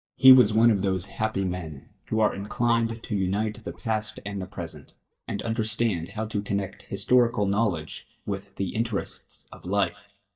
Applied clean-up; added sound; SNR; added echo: neural mask model DeepFilterNet 3.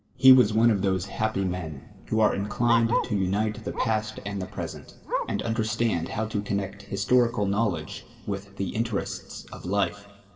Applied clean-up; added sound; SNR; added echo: none; Bark; 12 dB; reverberation time 2.7 s.